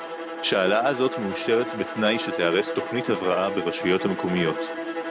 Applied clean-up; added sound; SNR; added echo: none; Bowed string instrument; 6 dB; none.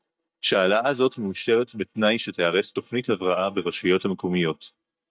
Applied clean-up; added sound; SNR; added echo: neural mask model DeepFilterNet 3.